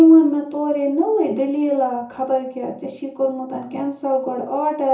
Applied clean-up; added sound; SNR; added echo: none; none; none; reverberation time 0.6 s.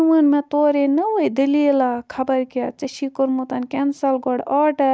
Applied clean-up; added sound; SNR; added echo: none; none; none; none.